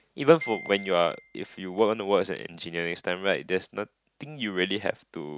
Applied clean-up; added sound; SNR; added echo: neural mask model RNNoise.